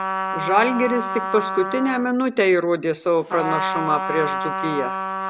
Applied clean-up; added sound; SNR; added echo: none; Trumpet; 5 dB; none.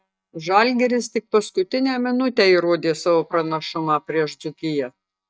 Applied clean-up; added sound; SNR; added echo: neural mask model DeepFilterNet 3.